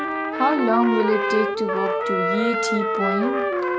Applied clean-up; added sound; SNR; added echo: none; Wind instrument, woodwind instrument + Trumpet; -1 dB; none.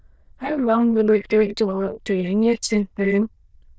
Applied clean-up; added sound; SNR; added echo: neural diffusion model UNIVERSE++.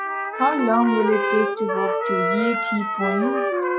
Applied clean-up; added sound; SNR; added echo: classical method log-MMSE.